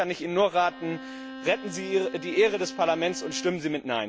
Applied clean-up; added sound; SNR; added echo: none; Bowed string instrument; 14 dB; none.